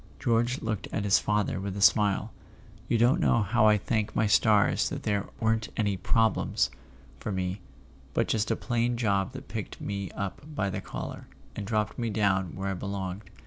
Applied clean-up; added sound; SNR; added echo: none; none; none; none.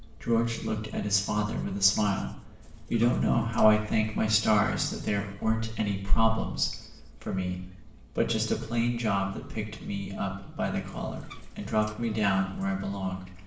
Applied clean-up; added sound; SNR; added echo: none; Bathtub (filling or washing); 20 dB; reverberation time 0.8 s.